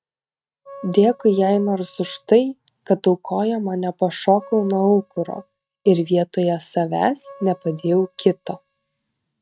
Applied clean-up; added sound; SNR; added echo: neural mask model RNNoise.